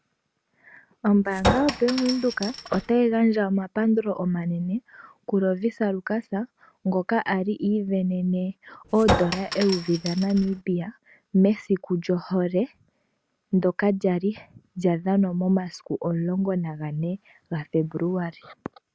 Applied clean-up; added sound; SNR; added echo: none; Chink, clink; 4 dB; none.